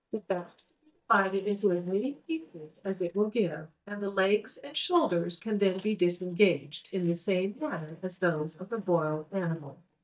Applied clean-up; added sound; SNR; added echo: neural mask model DeepFilterNet 3.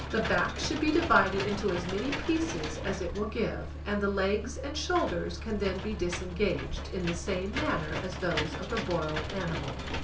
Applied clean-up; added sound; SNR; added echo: none; Engine / Mechanisms; 5 dB; reverberation time 0.3 s.